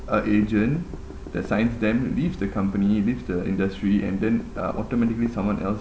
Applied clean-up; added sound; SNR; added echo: none; Knock / Wood; 19 dB; none.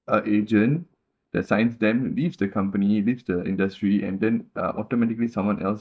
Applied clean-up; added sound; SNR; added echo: neural mask model DeepFilterNet 3.